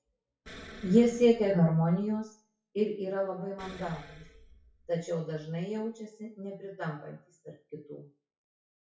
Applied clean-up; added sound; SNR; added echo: classical method WPE with log-MMSE.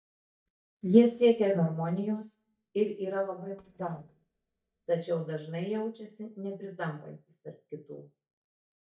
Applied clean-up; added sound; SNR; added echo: neural mask model DeepFilterNet 3.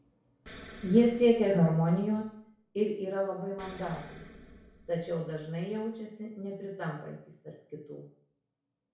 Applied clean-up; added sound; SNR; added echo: none; Explosion; 20 dB; reverberation time 0.6 s.